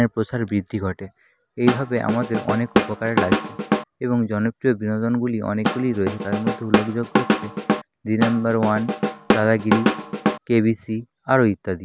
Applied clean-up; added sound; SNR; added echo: none; Drum / Drum kit; 0 dB; none.